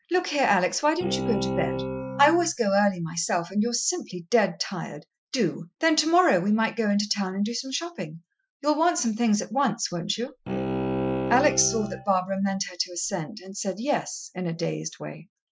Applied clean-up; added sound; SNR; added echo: classical method Wiener filter.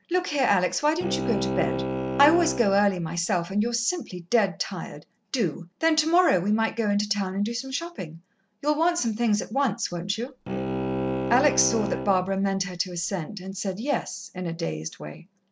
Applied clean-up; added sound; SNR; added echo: none; Bowed string instrument; 5 dB; none.